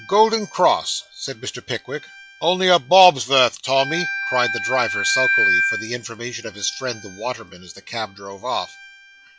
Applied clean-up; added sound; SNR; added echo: classical method log-MMSE.